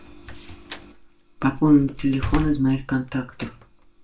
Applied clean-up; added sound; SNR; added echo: none; Slam; 9 dB; reverberation time 0.2 s.